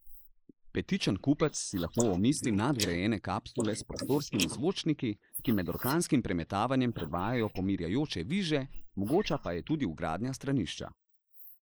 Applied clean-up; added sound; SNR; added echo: neural mask model Resemble Enhance denoiser.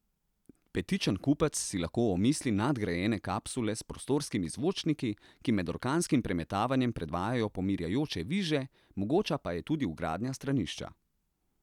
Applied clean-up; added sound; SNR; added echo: none; none; none; none.